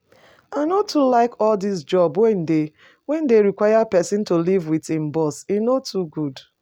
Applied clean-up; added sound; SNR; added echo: none; none; none; none.